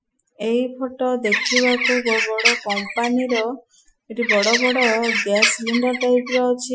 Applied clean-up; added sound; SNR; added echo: classical method Wiener filter.